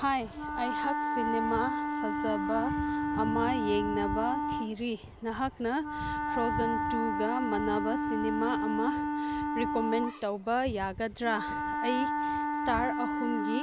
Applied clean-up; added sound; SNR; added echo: none; Wind instrument, woodwind instrument; -1 dB; none.